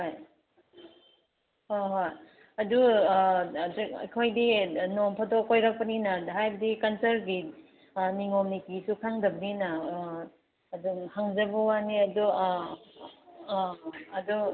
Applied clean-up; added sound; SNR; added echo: none; none; none; none.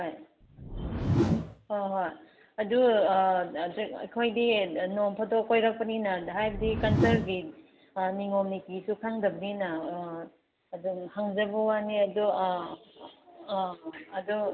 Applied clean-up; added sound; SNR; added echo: none; Whoosh, swoosh, swish; 3 dB; none.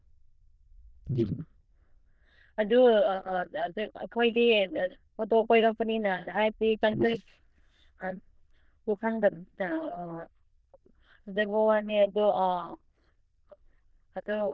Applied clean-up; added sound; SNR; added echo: neural diffusion model UNIVERSE++.